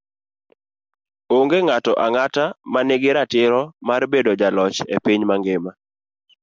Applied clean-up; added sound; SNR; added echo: none; none; none; none.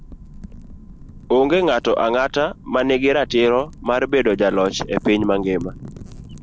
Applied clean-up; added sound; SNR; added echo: none; Wind / Fire; 17 dB; none.